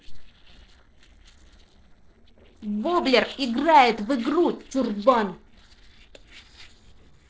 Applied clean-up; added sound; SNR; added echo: neural separator model SepFormer DNS4.